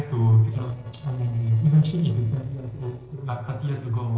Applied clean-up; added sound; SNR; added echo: neural separator model SepFormer DNS4.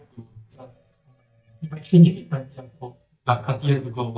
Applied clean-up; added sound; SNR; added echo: neural mask model DeepFilterNet 3.